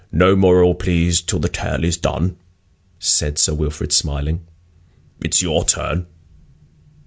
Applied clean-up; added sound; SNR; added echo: none; none; none; none.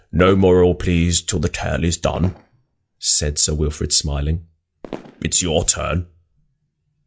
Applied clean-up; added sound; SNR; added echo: classical method log-MMSE.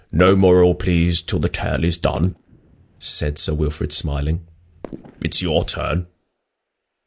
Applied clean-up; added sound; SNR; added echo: neural mask model Resemble Enhance denoiser.